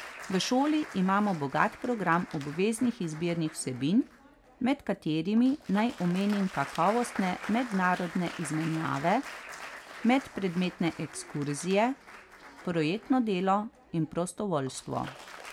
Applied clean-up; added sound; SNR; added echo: none; Applause; 16 dB; none.